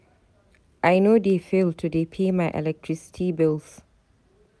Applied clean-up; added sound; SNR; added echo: none; none; none; none.